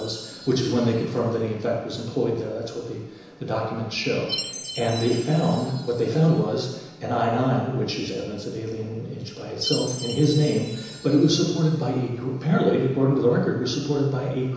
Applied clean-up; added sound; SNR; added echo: none; Chime; 17 dB; reverberation time 1.0 s.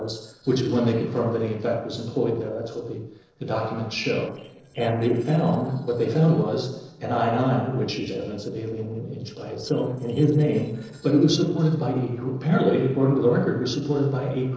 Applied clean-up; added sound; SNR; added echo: neural separator model SepFormer DNS4.